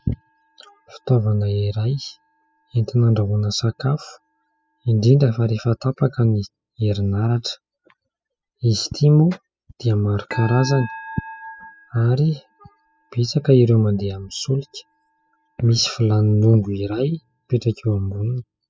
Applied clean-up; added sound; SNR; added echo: classical method spectral subtraction.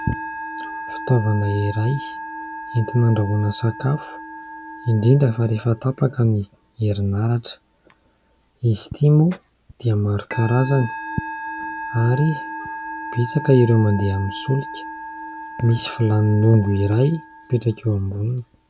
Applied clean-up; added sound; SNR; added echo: none; Musical instrument; 13 dB; none.